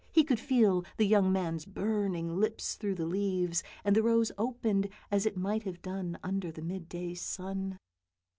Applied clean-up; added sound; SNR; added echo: none; none; none; none.